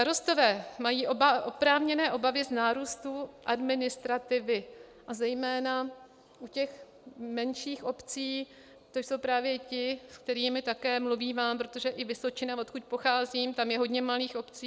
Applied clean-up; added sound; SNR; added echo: none; none; none; none.